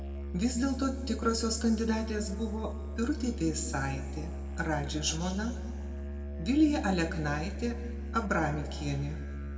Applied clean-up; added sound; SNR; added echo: none; Musical instrument; 5 dB; reverberation time 1.4 s.